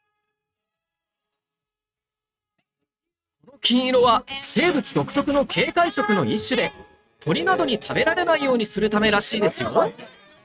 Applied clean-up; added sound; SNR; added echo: neural mask model RNNoise.